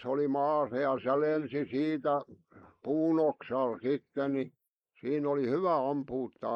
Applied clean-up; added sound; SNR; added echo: neural mask model Resemble Enhance denoiser.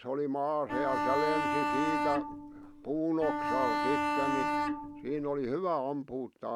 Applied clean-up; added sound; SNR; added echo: none; Bowed string instrument; -1 dB; none.